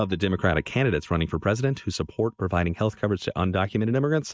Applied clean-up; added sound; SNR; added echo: neural mask model DeepFilterNet 3.